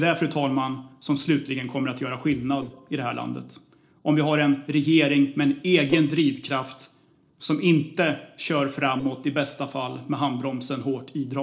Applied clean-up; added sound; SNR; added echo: neural separator model SepFormer DNS4.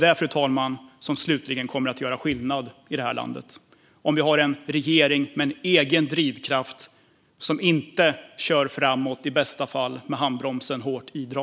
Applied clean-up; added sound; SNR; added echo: none; none; none; none.